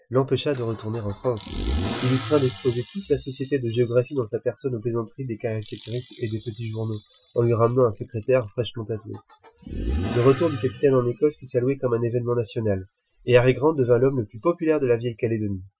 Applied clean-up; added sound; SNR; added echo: classical method Wiener filter.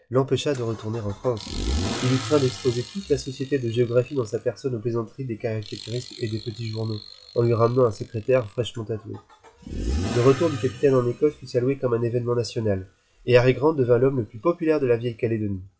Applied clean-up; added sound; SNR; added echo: classical method log-MMSE.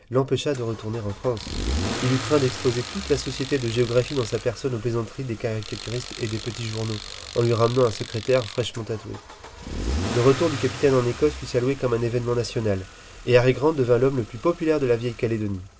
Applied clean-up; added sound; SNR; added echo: none; Tools + Engine starting / Accelerating, revving, vroom / Car; 11 dB; none.